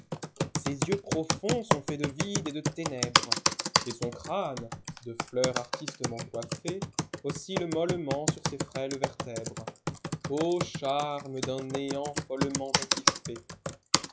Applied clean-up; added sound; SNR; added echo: classical method log-MMSE.